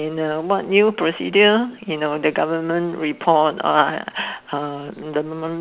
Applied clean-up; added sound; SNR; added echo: none; none; none; none.